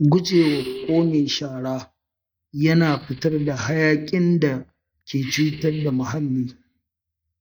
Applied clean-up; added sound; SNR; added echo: neural mask model DeepFilterNet 3.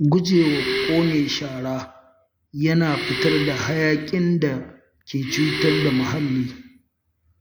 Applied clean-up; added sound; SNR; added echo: none; Breathing; 8 dB; none.